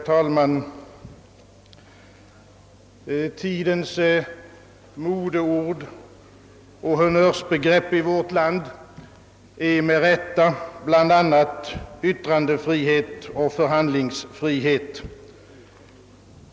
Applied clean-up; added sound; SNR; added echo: none; none; none; none.